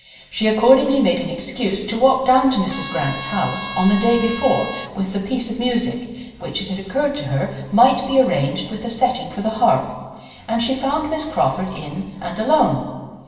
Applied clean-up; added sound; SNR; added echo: none; Trumpet; 11 dB; reverberation time 1.4 s.